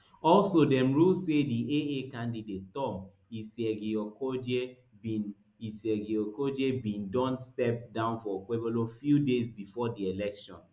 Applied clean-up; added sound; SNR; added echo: none; none; none; none.